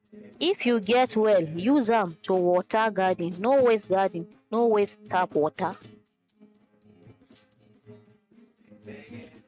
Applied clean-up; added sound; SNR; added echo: neural mask model RNNoise.